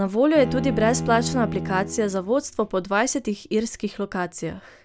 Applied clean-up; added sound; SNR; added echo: none; Bowed string instrument; 8 dB; none.